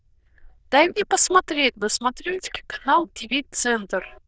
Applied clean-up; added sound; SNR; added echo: neural diffusion model UNIVERSE++.